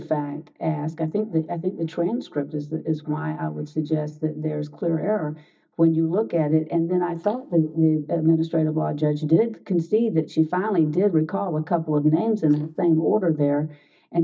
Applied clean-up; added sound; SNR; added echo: neural mask model DeepFilterNet 3.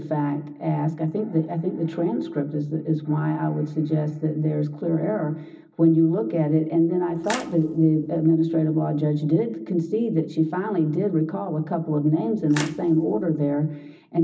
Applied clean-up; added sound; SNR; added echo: none; Splash, splatter; 16 dB; reverberation time 0.4 s.